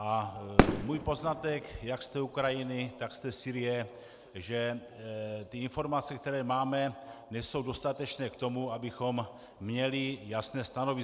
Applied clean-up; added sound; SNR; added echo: none; Fireworks; -2 dB; none.